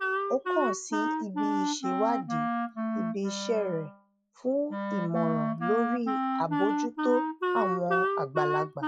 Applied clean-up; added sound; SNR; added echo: classical method log-MMSE.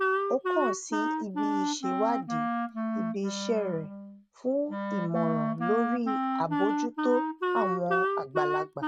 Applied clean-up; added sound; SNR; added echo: neural mask model RNNoise.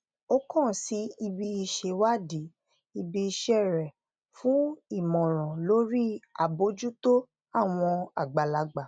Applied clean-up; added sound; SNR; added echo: none; none; none; none.